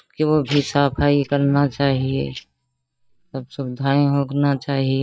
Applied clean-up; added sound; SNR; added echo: neural mask model DeepFilterNet 3.